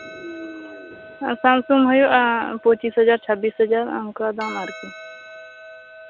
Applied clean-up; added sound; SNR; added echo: none; Percussion; 20 dB; none.